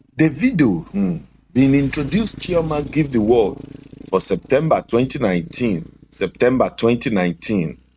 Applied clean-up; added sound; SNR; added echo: neural mask model RNNoise.